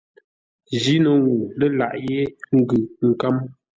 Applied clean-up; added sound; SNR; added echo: none; none; none; none.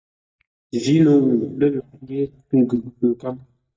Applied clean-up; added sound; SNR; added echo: neural mask model DeepFilterNet 3.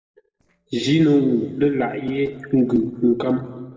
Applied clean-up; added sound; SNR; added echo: neural separator model SepFormer DNS4.